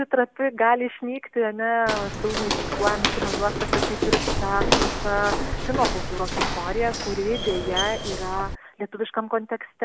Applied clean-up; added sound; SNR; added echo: none; Walk, footsteps; 1 dB; none.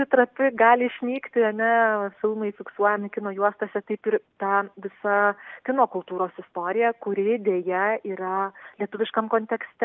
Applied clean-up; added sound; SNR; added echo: none; none; none; none.